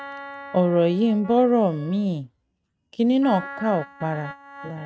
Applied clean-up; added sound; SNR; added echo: neural mask model RNNoise.